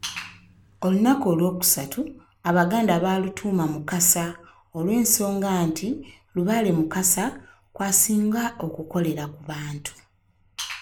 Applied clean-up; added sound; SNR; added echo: none; none; none; none.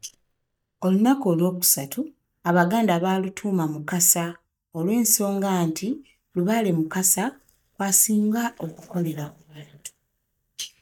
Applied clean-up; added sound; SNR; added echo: neural mask model DeepFilterNet 3.